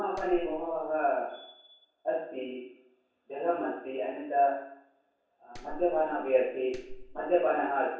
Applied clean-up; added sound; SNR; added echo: none; Clapping; 14 dB; reverberation time 0.7 s.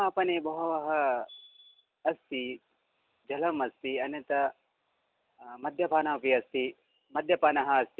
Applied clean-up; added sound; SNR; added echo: none; none; none; none.